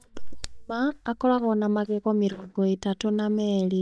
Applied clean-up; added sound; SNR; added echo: neural mask model DeepFilterNet 3.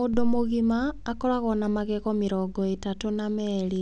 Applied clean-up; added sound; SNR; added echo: none; none; none; none.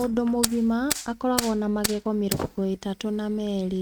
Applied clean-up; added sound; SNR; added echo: neural mask model RNNoise.